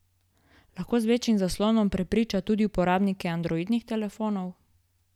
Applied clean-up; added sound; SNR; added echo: none; none; none; none.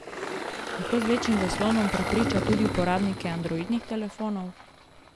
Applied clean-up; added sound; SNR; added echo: none; Engine; 4 dB; none.